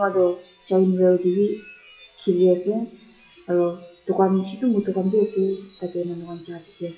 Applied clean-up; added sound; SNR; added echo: classical method WPE with log-MMSE.